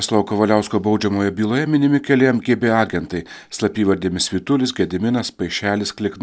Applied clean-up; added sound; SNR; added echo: none; none; none; none.